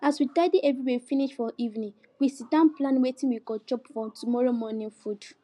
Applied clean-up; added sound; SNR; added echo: none; none; none; none.